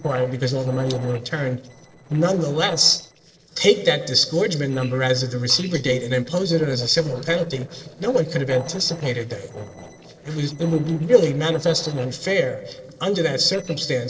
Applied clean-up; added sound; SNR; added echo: neural separator model SepFormer DNS4.